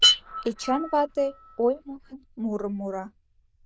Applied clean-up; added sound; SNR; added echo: neural diffusion model UNIVERSE++.